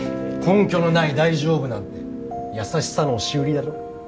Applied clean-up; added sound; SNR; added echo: none; Guitar; 10 dB; none.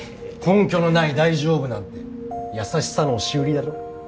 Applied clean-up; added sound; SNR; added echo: none; none; none; none.